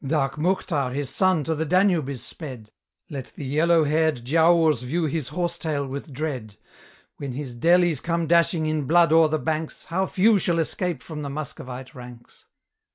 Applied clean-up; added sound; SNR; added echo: none; none; none; none.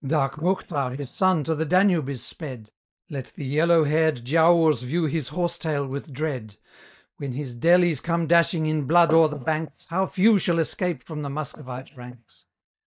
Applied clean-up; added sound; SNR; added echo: neural mask model DeepFilterNet 3.